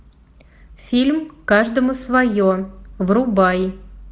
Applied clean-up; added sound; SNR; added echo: none; none; none; none.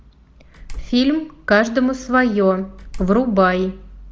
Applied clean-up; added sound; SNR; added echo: none; Slam; 15 dB; none.